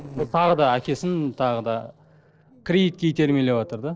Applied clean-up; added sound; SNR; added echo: neural separator model SepFormer DNS4.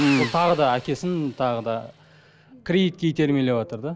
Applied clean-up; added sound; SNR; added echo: none; Sawing; 15 dB; none.